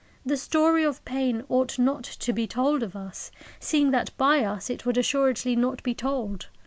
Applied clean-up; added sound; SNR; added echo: none; none; none; none.